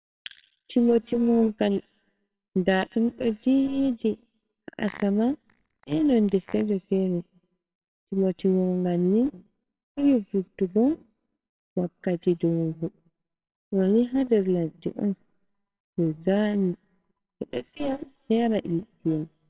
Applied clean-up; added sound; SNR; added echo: neural separator model SepFormer WHAMR!.